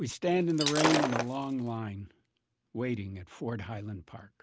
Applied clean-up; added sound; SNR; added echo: none; Shatter; -1 dB; none.